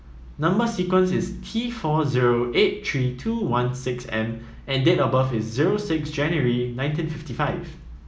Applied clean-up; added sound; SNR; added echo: none; none; none; none.